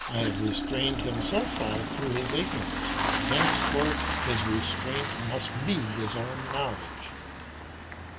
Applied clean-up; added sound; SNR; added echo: none; Engine starting; -1 dB; reverberation time 0.2 s.